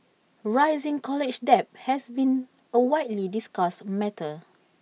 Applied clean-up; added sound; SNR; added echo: none; none; none; none.